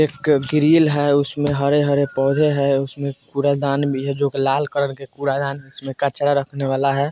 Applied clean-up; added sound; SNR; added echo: none; none; none; none.